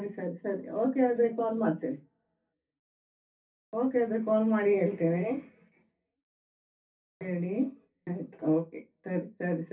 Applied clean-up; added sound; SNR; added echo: none; none; none; reverberation time 0.3 s.